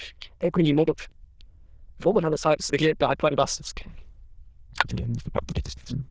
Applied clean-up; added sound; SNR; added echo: neural diffusion model UNIVERSE++.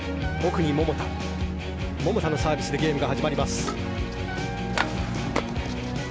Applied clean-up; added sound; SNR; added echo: none; Wind instrument, woodwind instrument; 16 dB; none.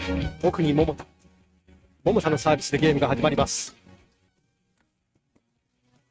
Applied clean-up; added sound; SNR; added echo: neural mask model RNNoise.